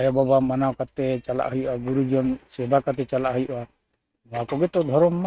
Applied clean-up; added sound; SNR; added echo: neural mask model RNNoise.